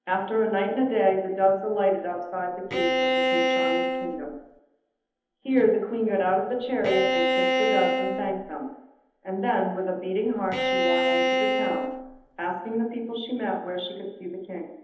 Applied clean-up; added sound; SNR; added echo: none; Bowed string instrument; -2 dB; reverberation time 0.9 s.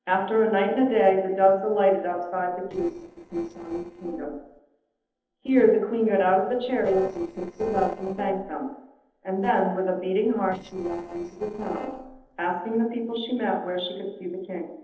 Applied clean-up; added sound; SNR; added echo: neural separator model SepFormer DNS4.